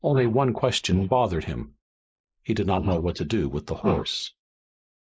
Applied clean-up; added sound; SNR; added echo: neural mask model Resemble Enhance denoiser.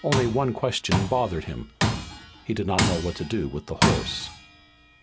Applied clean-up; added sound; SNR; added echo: none; Tools; 1 dB; none.